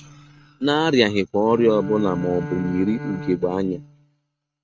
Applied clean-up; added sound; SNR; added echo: neural mask model RNNoise.